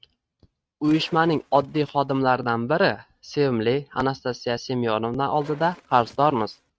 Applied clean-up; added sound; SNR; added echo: neural mask model RNNoise.